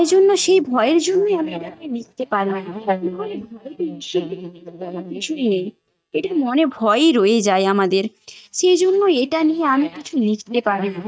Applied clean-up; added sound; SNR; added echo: neural mask model DeepFilterNet 3.